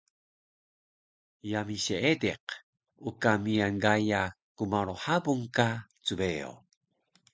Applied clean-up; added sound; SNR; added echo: none; none; none; none.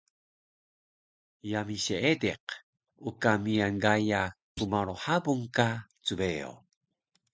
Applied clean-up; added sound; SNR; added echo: neural mask model RNNoise.